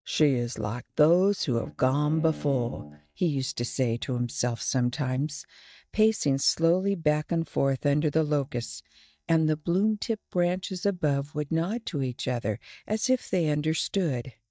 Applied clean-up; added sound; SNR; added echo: neural mask model DeepFilterNet 3.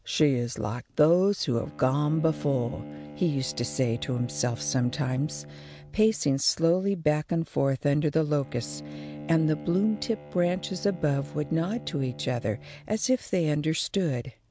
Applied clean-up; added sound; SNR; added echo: none; Bowed string instrument; 17 dB; none.